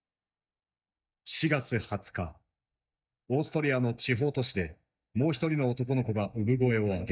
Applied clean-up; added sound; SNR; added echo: neural mask model DeepFilterNet 3.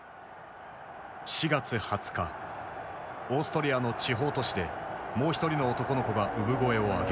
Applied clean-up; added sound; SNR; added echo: none; none; none; none.